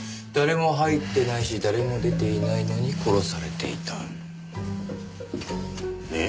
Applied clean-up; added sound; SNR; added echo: none; Bass guitar; 8 dB; none.